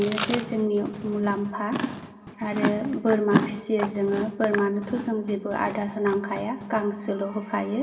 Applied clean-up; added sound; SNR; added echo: none; Chewing, mastication; 6 dB; reverberation time 2.0 s.